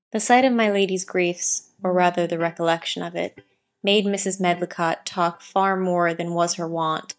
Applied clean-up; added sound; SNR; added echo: neural mask model DeepFilterNet 3.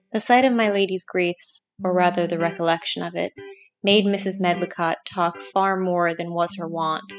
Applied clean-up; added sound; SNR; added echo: classical method spectral subtraction.